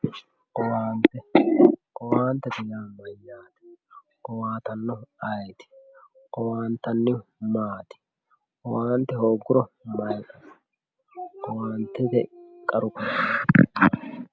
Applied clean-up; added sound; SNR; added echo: none; none; none; none.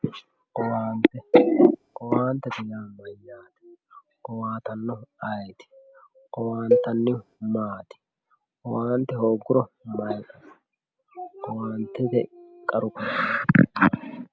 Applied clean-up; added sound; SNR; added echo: none; Cowbell; 1 dB; none.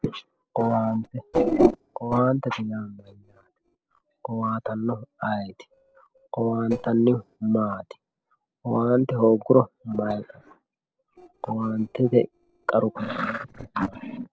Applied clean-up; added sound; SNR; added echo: neural separator model SepFormer DNS4.